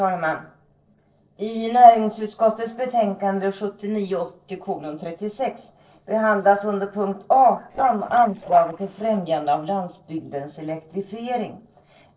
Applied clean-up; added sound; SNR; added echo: neural separator model SepFormer DNS4.